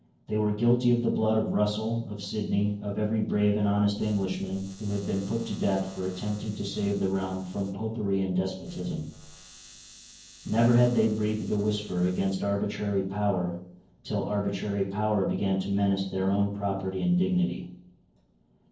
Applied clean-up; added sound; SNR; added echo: neural separator model SepFormer DNS4.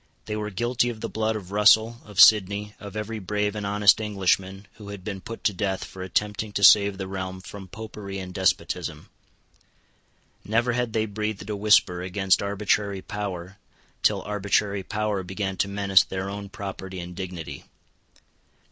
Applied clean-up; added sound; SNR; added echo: none; none; none; none.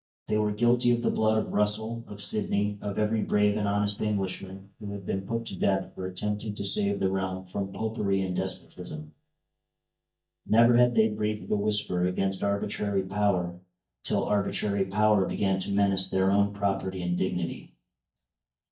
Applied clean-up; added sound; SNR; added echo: neural mask model DeepFilterNet 3.